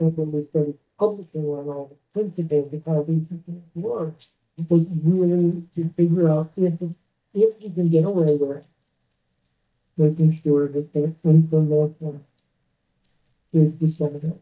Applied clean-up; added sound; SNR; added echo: neural mask model DeepFilterNet 3.